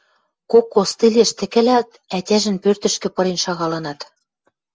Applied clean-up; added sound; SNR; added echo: none; none; none; none.